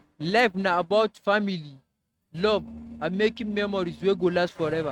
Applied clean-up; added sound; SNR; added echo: neural mask model RNNoise.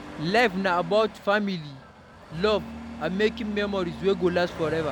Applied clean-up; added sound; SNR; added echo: none; Engine starting / Accelerating, revving, vroom / Motor vehicle (road); 13 dB; none.